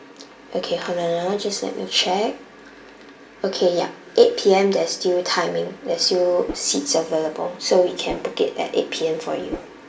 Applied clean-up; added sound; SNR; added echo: none; Whoosh, swoosh, swish; 12 dB; reverberation time 0.7 s.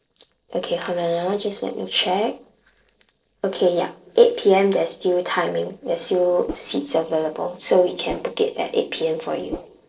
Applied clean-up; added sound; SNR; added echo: neural separator model SepFormer DNS4.